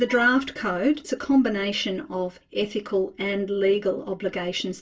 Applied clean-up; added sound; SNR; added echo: none; Bowed string instrument; 20 dB; reverberation time 0.2 s.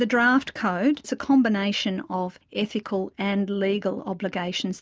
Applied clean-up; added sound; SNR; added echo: none; none; none; none.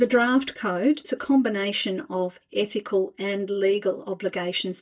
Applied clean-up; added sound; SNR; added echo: neural mask model DeepFilterNet 3.